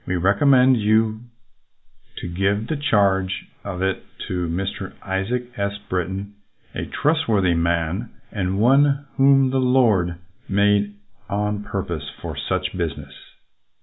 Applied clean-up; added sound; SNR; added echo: none; none; none; none.